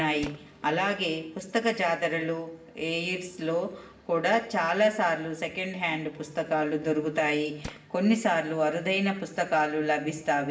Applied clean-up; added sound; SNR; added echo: none; Tools; 16 dB; reverberation time 0.6 s.